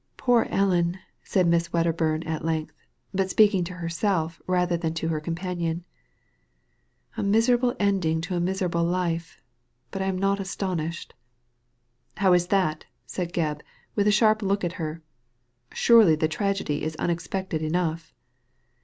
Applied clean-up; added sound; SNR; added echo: none; none; none; none.